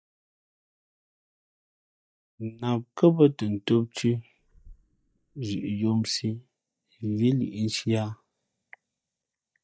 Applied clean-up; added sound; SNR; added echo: neural mask model DeepFilterNet 3.